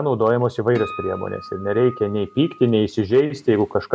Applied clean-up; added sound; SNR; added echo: none; Acoustic guitar; 16 dB; none.